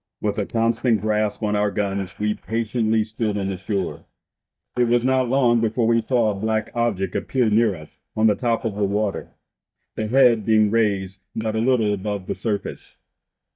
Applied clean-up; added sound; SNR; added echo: neural mask model DeepFilterNet 3.